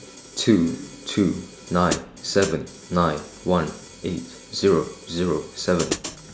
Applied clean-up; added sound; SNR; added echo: none; Hi-hat; 13 dB; none.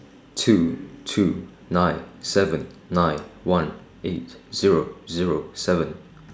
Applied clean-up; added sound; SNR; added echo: none; none; none; none.